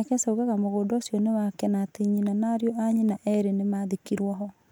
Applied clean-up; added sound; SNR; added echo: none; none; none; none.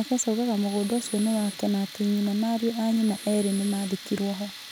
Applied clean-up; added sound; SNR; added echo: none; Breathing + Tools; 14 dB; none.